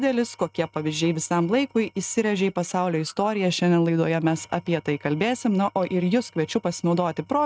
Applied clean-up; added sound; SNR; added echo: neural mask model RNNoise.